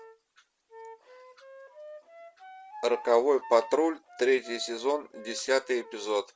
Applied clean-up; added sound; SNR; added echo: none; Wind instrument, woodwind instrument; 18 dB; none.